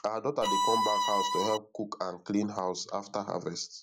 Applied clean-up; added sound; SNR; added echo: none; Bowed string instrument; -4 dB; none.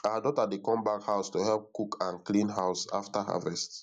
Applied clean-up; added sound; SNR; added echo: none; none; none; none.